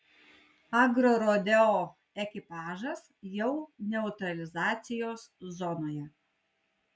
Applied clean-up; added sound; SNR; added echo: none; none; none; none.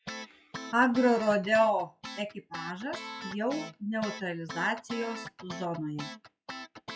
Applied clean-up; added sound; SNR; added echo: classical method log-MMSE.